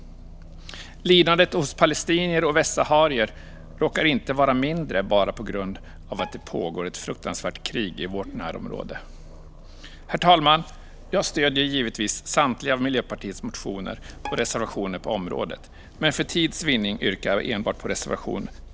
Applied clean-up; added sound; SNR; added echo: none; Bowed string instrument + Aircraft; 17 dB; none.